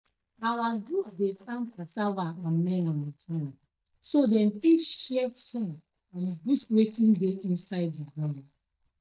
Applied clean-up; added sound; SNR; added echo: neural mask model DeepFilterNet 3.